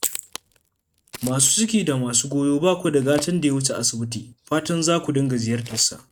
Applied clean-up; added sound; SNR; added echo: neural mask model RNNoise.